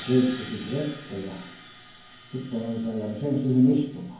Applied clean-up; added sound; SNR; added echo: none; Crash cymbal; 19 dB; reverberation time 0.9 s.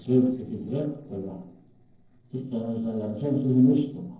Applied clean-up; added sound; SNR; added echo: neural separator model SepFormer DNS4.